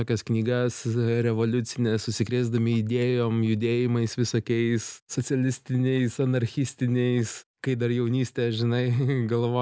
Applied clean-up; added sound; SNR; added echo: none; none; none; none.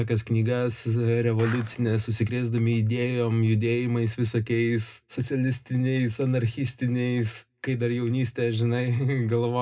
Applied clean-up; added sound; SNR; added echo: none; Skateboard; 14 dB; reverberation time 0.2 s.